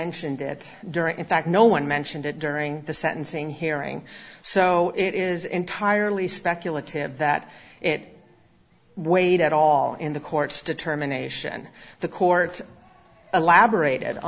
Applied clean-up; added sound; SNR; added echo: none; none; none; none.